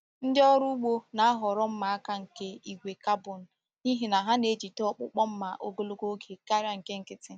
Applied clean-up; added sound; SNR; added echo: none; none; none; none.